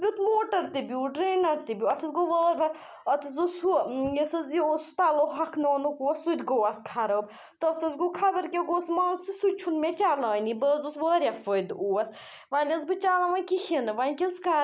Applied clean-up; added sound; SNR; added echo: none; none; none; none.